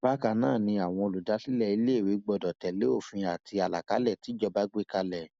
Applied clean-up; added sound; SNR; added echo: none; none; none; none.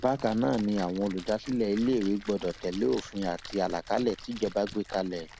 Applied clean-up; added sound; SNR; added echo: none; Splash, splatter; 16 dB; none.